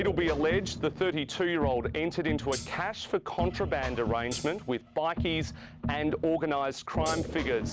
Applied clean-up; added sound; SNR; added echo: none; Hi-hat; 13 dB; none.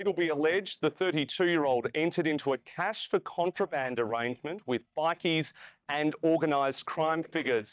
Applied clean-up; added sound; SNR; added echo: neural mask model DeepFilterNet 3.